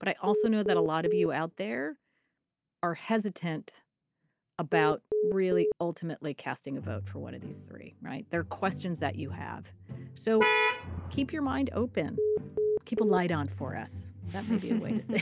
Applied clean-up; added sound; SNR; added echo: none; Vehicle horn, car horn, honking + Telephone; -2 dB; none.